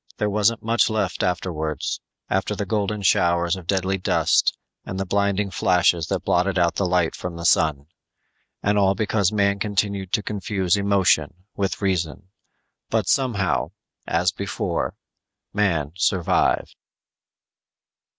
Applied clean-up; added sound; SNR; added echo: none; none; none; none.